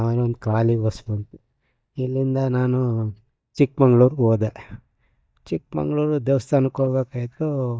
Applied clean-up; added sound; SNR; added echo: neural mask model DeepFilterNet 3.